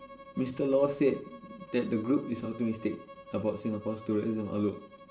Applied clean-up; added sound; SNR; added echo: none; Bowed string instrument; 19 dB; reverberation time 0.4 s.